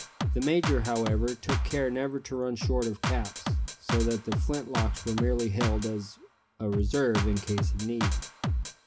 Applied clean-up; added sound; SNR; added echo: none; Drum kit; 0 dB; reverberation time 0.3 s.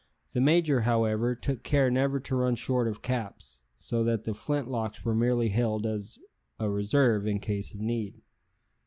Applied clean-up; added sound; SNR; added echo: none; none; none; none.